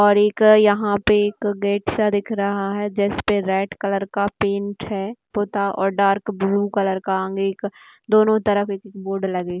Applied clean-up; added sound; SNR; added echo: none; none; none; none.